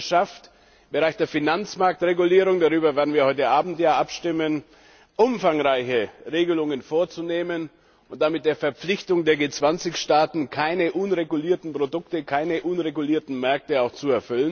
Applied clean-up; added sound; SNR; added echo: none; none; none; none.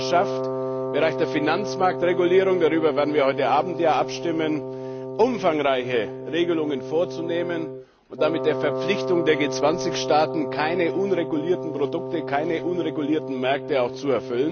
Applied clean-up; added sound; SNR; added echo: none; Wind instrument, woodwind instrument; 6 dB; none.